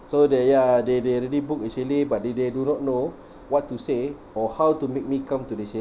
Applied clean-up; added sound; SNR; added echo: none; none; none; none.